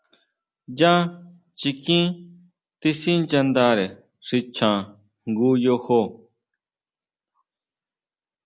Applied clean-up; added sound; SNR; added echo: none; none; none; none.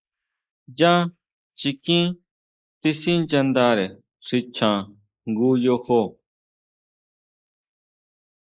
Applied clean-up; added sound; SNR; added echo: neural mask model Resemble Enhance denoiser.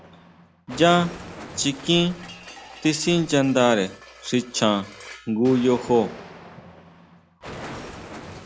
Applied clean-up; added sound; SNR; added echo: none; Explosion; 16 dB; none.